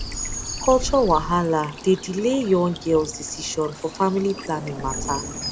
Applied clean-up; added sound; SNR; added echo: none; Stream / Bird vocalization, bird call, bird song; 10 dB; none.